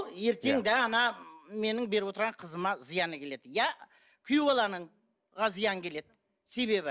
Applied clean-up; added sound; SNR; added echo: none; none; none; none.